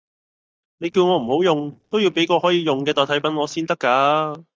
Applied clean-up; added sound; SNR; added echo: neural mask model DeepFilterNet 3.